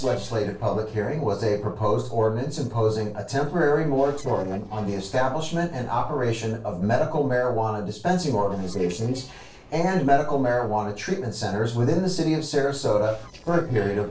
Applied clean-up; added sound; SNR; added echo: neural separator model SepFormer DNS4.